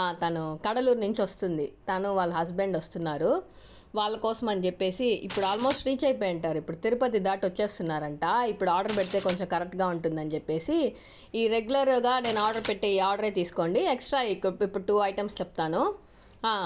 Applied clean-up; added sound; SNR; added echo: none; Glass; 11 dB; none.